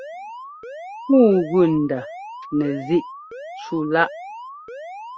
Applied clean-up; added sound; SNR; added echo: none; Alarm; 14 dB; none.